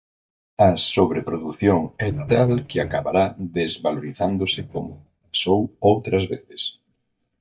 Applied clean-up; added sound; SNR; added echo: neural mask model DeepFilterNet 3.